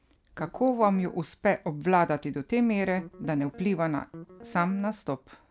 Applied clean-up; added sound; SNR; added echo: none; Guitar; 18 dB; none.